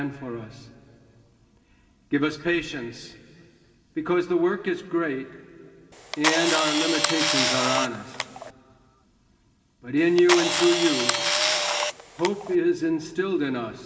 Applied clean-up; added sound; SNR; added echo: none; Camera; -1 dB; reverberation time 2.6 s.